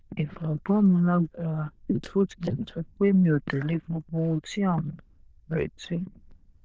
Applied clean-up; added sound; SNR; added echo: neural diffusion model UNIVERSE++.